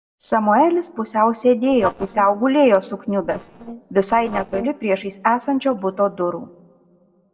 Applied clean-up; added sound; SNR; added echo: neural separator model SepFormer DNS4.